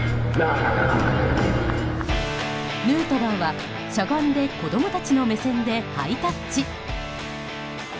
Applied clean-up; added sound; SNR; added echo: none; none; none; none.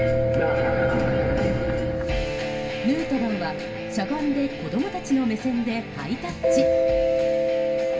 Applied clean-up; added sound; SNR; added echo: none; Mallet percussion; 0 dB; reverberation time 2.0 s.